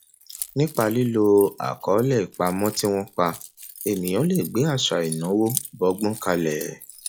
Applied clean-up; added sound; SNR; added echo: classical method log-MMSE.